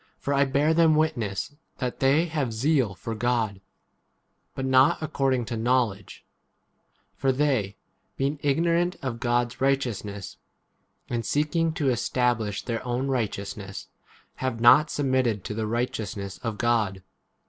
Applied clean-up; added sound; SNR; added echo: none; none; none; none.